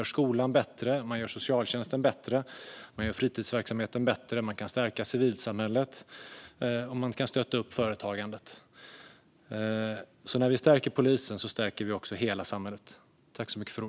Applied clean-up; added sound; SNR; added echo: none; none; none; none.